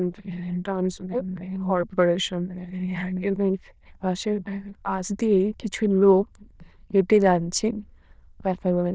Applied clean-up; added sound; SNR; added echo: neural diffusion model UNIVERSE++.